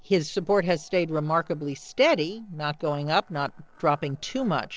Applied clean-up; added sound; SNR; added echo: neural separator model SepFormer DNS4.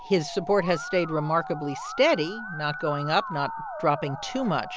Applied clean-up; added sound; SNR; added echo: none; Musical instrument; 10 dB; none.